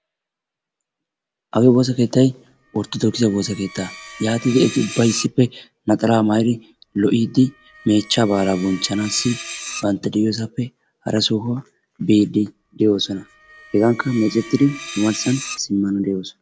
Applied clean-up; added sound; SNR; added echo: none; Screech; 16 dB; none.